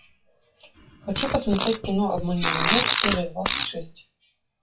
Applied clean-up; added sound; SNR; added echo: classical method WPE with log-MMSE.